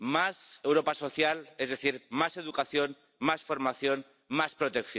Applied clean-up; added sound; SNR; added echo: none; none; none; none.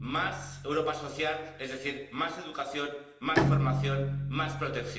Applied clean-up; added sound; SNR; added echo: none; Bowed string instrument; 0 dB; reverberation time 0.9 s.